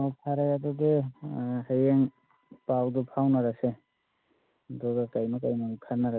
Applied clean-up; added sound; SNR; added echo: none; none; none; none.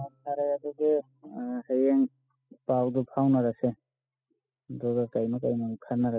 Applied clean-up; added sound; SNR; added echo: classical method spectral subtraction.